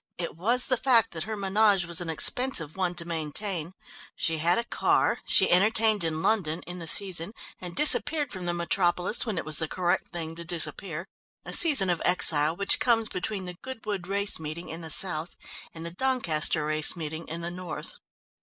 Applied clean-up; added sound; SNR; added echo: none; none; none; none.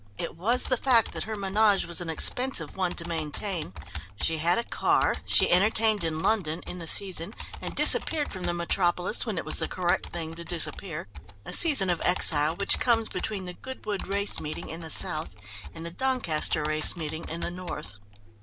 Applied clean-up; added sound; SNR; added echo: none; Computer keyboard; 13 dB; none.